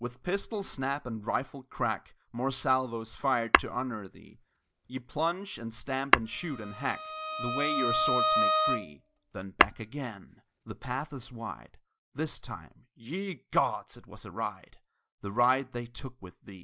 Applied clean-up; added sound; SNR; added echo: none; Bowed string instrument + Tap / Hammer; -3 dB; none.